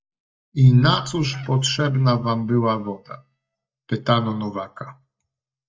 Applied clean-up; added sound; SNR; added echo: neural mask model DeepFilterNet 3.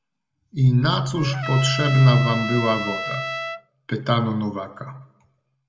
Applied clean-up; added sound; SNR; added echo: none; Trumpet; 7 dB; reverberation time 0.6 s.